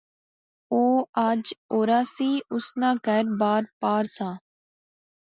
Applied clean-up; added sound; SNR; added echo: none; none; none; none.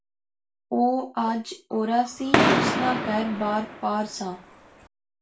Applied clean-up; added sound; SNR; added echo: none; Fireworks; -1 dB; reverberation time 0.3 s.